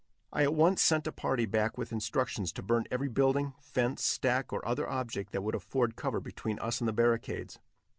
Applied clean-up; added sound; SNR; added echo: none; none; none; none.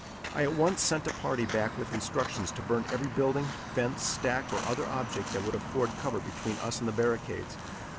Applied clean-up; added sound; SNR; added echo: none; Walk, footsteps; 7 dB; none.